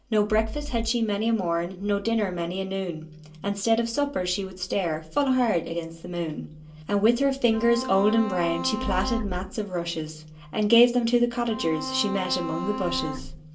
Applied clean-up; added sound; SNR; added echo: none; Bowed string instrument; 8 dB; reverberation time 0.2 s.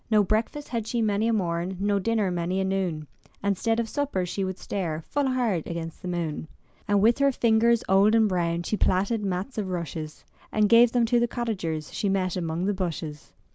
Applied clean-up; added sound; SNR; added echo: none; none; none; none.